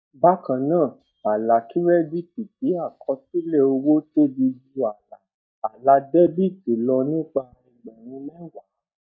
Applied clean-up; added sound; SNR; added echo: neural mask model DeepFilterNet 3.